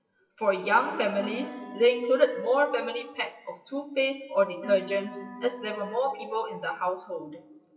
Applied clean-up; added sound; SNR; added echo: classical method WPE with log-MMSE.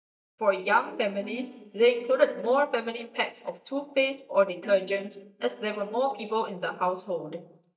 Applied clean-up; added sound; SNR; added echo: neural mask model DeepFilterNet 3.